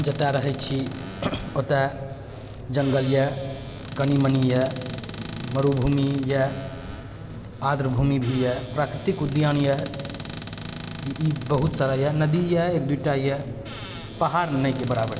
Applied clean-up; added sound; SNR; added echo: none; Squeak / Cupboard open or close; 11 dB; none.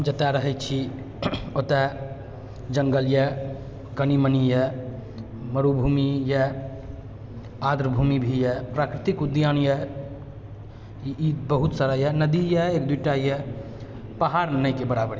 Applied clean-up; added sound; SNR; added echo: none; none; none; none.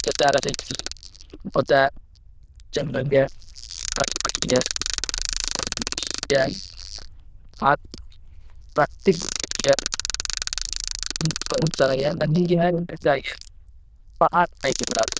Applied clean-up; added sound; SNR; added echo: neural diffusion model UNIVERSE++.